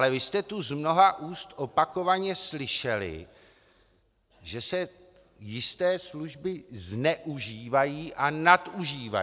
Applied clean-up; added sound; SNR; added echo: none; none; none; none.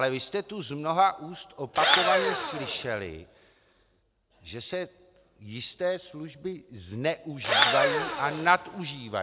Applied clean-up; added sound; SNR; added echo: none; Engine / Drill; -4 dB; none.